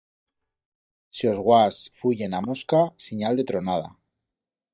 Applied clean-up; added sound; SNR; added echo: neural mask model DeepFilterNet 3.